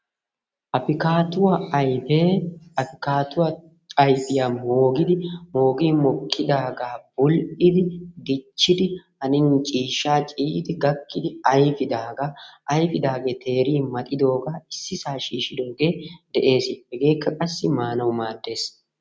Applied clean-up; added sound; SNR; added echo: none; none; none; none.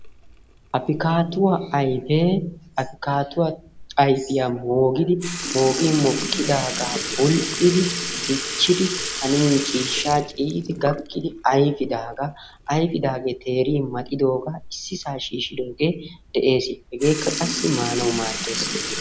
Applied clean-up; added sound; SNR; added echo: none; Sink (filling or washing) / Liquid; 9 dB; none.